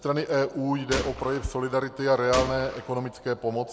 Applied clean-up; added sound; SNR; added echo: none; Gunshot, gunfire; 10 dB; none.